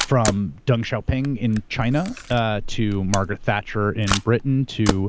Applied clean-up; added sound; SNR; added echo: none; Camera; 8 dB; none.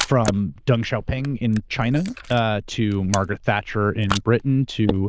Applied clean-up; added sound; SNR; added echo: neural diffusion model UNIVERSE++.